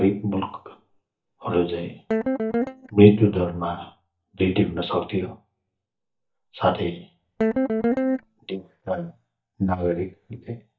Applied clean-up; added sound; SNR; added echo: neural mask model DeepFilterNet 3.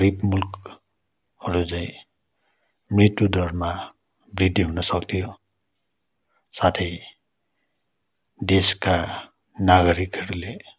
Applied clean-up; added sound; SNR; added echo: none; none; none; none.